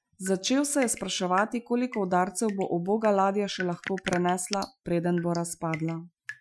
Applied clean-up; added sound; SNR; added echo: classical method Wiener filter.